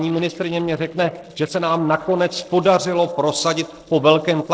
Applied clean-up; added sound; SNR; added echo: neural separator model SepFormer DNS4.